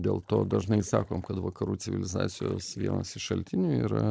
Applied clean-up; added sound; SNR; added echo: neural separator model SepFormer DNS4.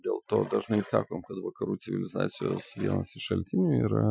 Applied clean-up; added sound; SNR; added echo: classical method Wiener filter.